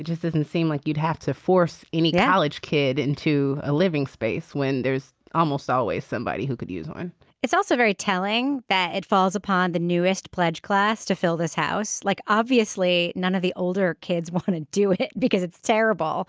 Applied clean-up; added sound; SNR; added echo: none; none; none; none.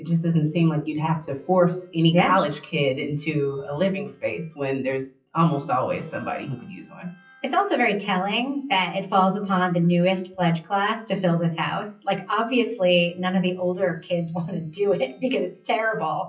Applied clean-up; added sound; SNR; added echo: classical method WPE with log-MMSE.